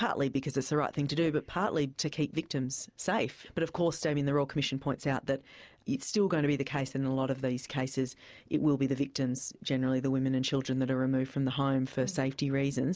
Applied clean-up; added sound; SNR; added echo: none; none; none; none.